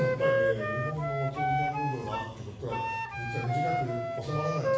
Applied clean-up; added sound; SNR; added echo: none; Wind instrument, woodwind instrument; -3 dB; reverberation time 1.1 s.